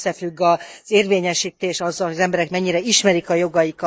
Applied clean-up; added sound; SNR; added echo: neural mask model Resemble Enhance denoiser.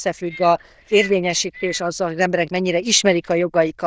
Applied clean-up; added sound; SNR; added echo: neural diffusion model UNIVERSE++.